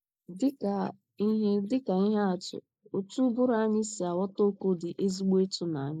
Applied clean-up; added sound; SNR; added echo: neural mask model Resemble Enhance denoiser.